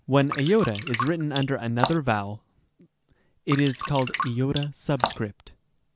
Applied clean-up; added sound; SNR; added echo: none; Drip; 5 dB; none.